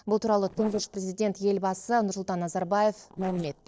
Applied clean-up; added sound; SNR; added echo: neural separator model SepFormer DNS4.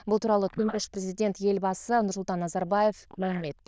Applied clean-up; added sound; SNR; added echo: neural diffusion model UNIVERSE++.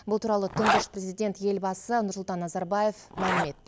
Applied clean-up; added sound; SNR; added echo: none; Zipper (clothing); 4 dB; none.